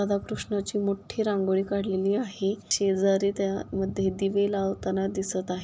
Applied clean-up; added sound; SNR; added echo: none; none; none; none.